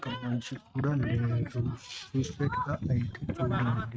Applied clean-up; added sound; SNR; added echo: neural mask model RNNoise.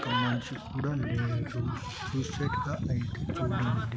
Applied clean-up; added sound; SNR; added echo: none; Boat, Water vehicle; 19 dB; none.